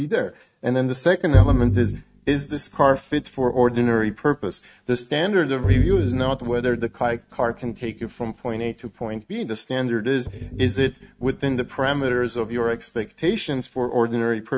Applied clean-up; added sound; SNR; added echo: neural mask model RNNoise.